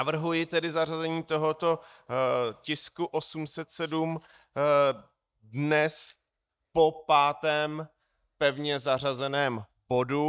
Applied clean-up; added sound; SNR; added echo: neural mask model DeepFilterNet 3.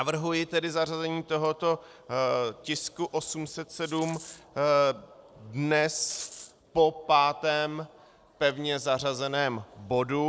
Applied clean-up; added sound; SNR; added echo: neural separator model SepFormer DNS4.